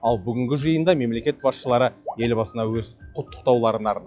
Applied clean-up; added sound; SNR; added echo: classical method log-MMSE.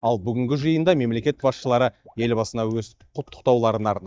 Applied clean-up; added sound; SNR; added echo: neural mask model DeepFilterNet 3.